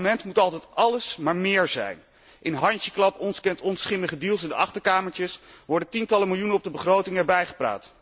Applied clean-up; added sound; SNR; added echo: none; none; none; none.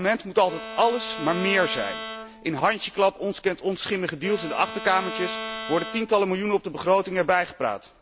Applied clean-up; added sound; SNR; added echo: none; Bowed string instrument; 11 dB; none.